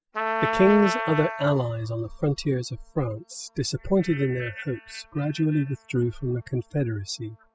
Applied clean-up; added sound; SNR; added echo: classical method spectral subtraction.